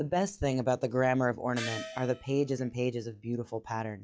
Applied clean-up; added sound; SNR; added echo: classical method log-MMSE.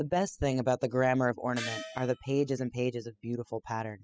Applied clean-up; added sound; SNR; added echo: classical method spectral subtraction.